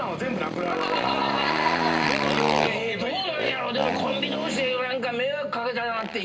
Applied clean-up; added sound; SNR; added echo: none; Motorcycle; 3 dB; reverberation time 0.2 s.